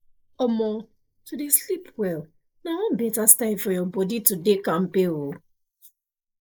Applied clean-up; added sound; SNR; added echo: neural mask model Resemble Enhance denoiser.